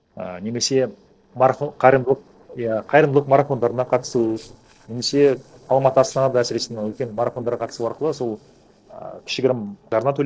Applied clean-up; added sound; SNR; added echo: neural separator model SepFormer DNS4.